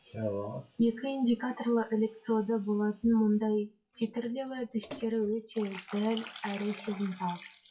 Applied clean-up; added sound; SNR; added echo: classical method WPE with log-MMSE.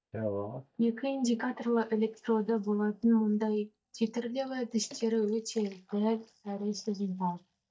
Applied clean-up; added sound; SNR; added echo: neural mask model DeepFilterNet 3.